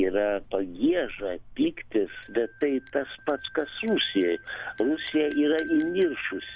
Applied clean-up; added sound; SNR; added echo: none; Bell; 17 dB; none.